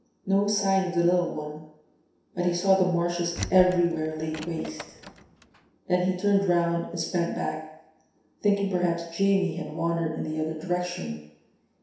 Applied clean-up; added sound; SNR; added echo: none; Door; 14 dB; reverberation time 0.7 s.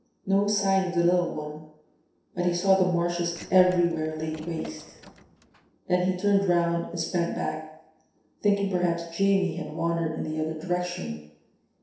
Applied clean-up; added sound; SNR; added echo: neural separator model SepFormer DNS4.